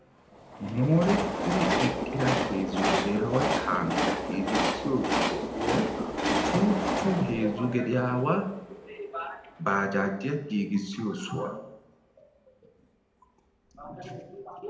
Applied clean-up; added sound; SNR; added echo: none; Train; 2 dB; reverberation time 0.7 s.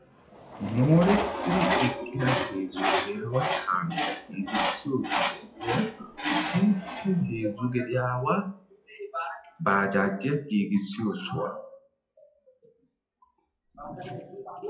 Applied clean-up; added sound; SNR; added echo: classical method WPE with log-MMSE.